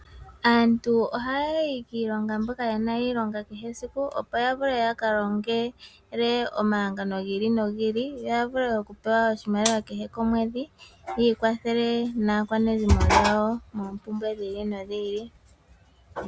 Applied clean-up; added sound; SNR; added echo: none; none; none; none.